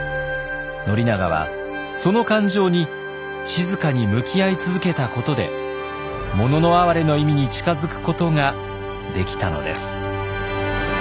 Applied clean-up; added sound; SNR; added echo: none; none; none; none.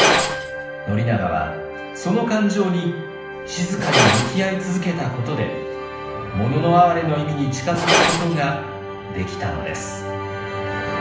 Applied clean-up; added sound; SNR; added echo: none; Glass; 4 dB; reverberation time 0.8 s.